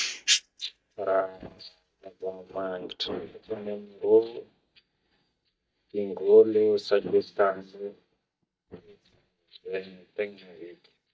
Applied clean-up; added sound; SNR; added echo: neural mask model DeepFilterNet 3.